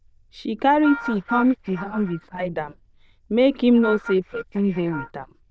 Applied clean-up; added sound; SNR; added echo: neural diffusion model UNIVERSE++.